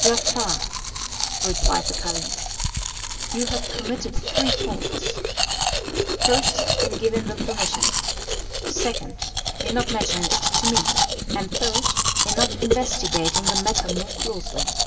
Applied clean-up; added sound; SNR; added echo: none; Domestic sounds, home sounds; -4 dB; reverberation time 2.8 s.